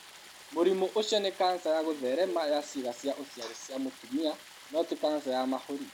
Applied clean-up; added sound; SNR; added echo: none; Stream; 19 dB; none.